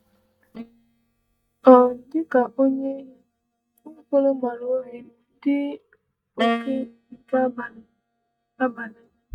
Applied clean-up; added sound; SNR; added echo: neural mask model DeepFilterNet 3.